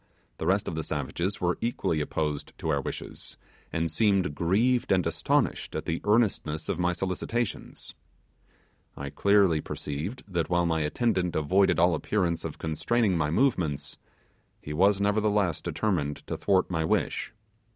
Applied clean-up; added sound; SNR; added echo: none; none; none; none.